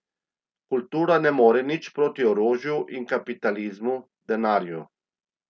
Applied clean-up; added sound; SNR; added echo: none; none; none; none.